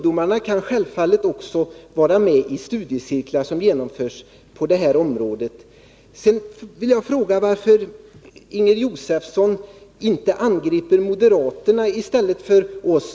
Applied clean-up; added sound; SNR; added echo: none; none; none; none.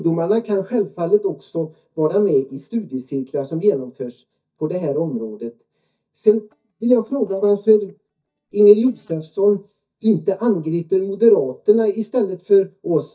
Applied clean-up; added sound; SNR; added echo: neural mask model DeepFilterNet 3.